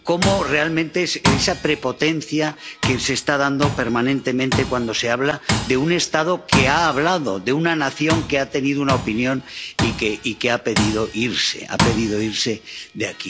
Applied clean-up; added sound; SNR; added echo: none; Tools; 6 dB; none.